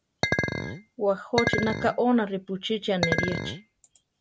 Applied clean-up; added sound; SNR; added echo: none; Chink, clink; 1 dB; none.